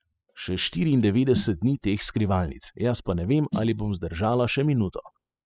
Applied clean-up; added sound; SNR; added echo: classical method spectral subtraction.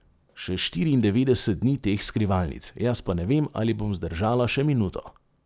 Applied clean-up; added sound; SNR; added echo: none; none; none; none.